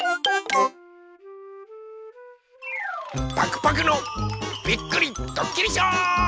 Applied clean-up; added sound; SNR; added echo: none; Wind instrument, woodwind instrument; 20 dB; none.